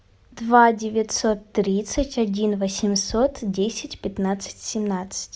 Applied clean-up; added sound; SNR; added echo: none; none; none; none.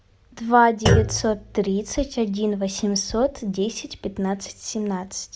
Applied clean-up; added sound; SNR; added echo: none; Thump, thud; 4 dB; none.